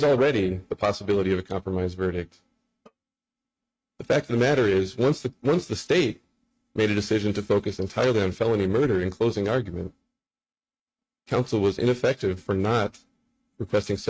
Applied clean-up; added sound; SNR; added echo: neural mask model RNNoise.